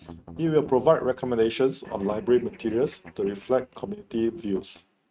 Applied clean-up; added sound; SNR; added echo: neural mask model RNNoise.